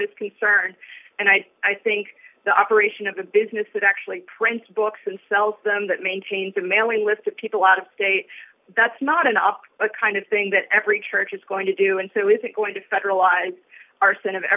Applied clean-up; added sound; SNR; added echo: none; none; none; none.